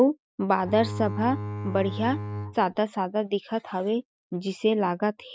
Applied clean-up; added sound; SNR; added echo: none; Bowed string instrument; 7 dB; none.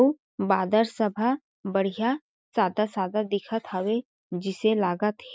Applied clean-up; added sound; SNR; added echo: none; none; none; none.